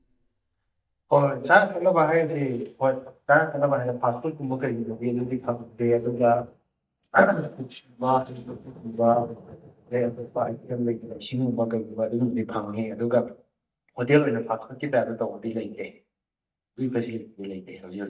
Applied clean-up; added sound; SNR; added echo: neural mask model DeepFilterNet 3.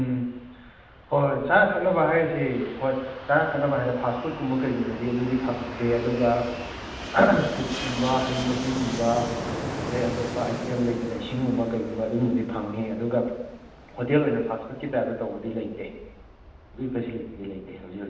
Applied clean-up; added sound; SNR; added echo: none; Fixed-wing aircraft, airplane; 11 dB; reverberation time 1.0 s.